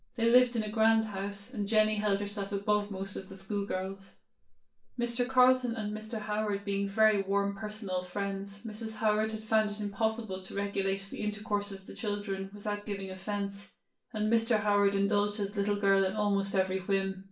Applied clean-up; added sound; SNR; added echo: none; none; none; reverberation time 0.3 s.